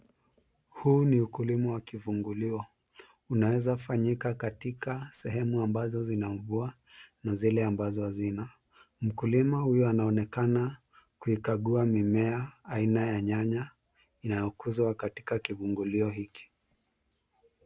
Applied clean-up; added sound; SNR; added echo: none; none; none; none.